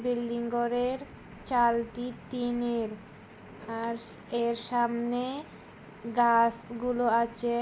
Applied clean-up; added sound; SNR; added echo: none; none; none; none.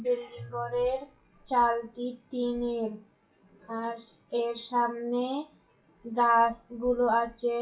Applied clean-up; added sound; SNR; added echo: classical method WPE with log-MMSE.